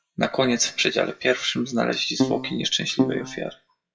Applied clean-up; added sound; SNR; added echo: classical method WPE with log-MMSE.